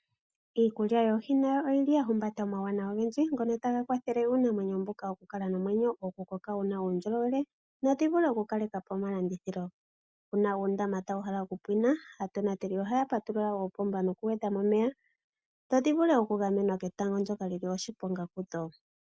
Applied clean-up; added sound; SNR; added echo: none; none; none; none.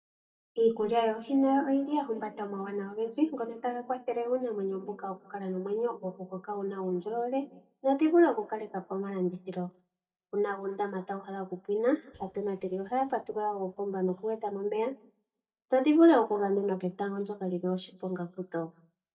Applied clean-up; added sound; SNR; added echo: neural mask model DeepFilterNet 3.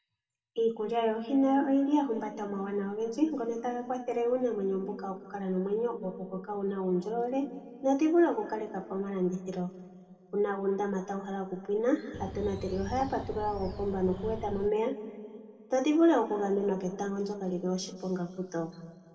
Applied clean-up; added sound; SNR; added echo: none; Bird; 10 dB; reverberation time 1.8 s.